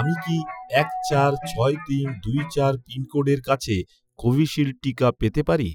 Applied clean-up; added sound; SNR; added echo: classical method Wiener filter.